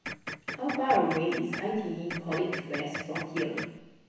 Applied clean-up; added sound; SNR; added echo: none; Printer; 8 dB; reverberation time 1.1 s.